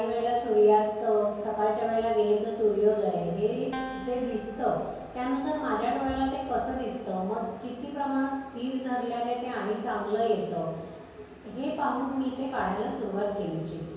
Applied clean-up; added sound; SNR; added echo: none; Acoustic guitar; 15 dB; reverberation time 1.2 s.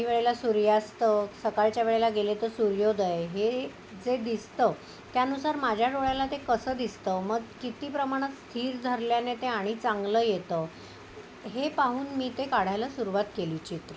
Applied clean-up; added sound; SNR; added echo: none; none; none; none.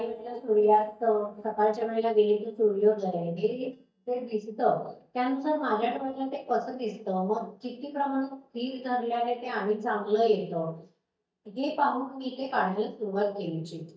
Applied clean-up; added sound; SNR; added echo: neural mask model DeepFilterNet 3.